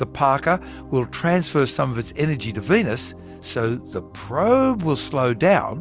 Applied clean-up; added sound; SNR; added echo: none; none; none; none.